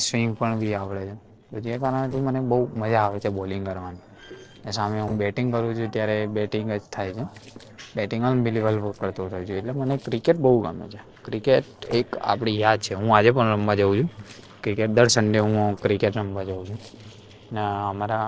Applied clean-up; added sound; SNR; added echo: neural separator model SepFormer DNS4.